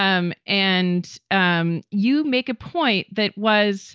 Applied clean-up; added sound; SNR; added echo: none; none; none; none.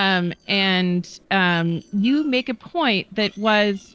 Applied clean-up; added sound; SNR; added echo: neural separator model SepFormer DNS4.